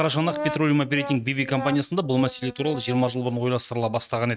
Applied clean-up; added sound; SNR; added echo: neural mask model RNNoise.